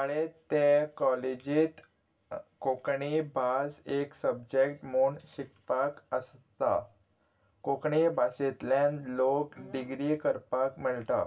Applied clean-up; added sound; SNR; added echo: none; none; none; reverberation time 0.2 s.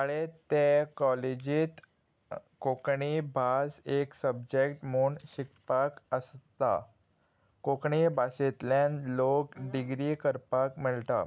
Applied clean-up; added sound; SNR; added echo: none; none; none; none.